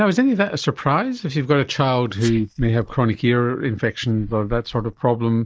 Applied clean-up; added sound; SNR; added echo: neural mask model DeepFilterNet 3.